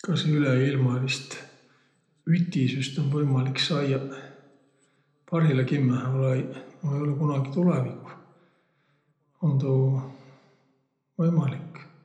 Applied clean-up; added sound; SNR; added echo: none; none; none; reverberation time 0.8 s.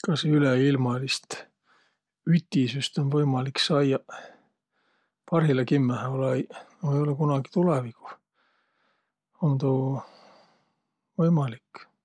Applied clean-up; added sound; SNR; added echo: none; none; none; none.